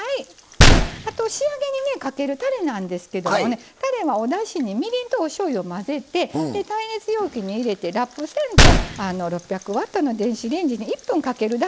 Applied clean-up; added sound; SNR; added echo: none; Gunshot, gunfire; -5 dB; none.